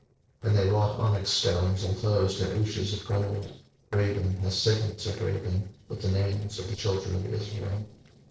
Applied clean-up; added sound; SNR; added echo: neural separator model SepFormer DNS4.